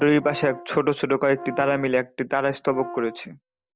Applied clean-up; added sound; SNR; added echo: none; Brass instrument; 16 dB; none.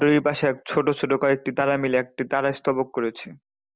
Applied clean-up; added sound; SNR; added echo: none; none; none; none.